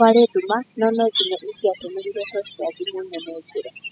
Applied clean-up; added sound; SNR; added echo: classical method spectral subtraction.